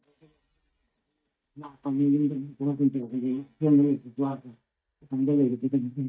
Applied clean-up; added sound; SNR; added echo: neural mask model DeepFilterNet 3.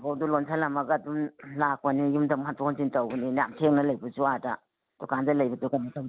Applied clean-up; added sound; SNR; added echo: none; none; none; none.